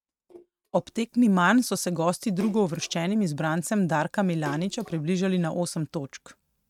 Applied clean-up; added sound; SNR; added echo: neural mask model RNNoise.